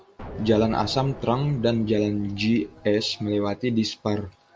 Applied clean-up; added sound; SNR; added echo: none; Explosion; 16 dB; none.